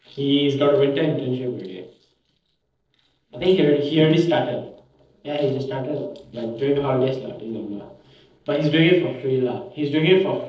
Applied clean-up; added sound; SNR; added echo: neural separator model SepFormer DNS4.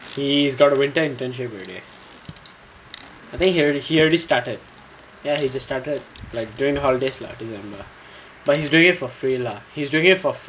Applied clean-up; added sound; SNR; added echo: none; none; none; none.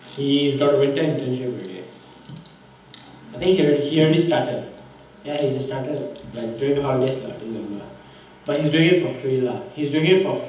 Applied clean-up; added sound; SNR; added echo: none; Snare drum; 19 dB; reverberation time 1.3 s.